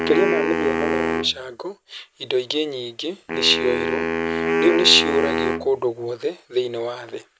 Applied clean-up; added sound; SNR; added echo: none; Wind instrument, woodwind instrument; 2 dB; none.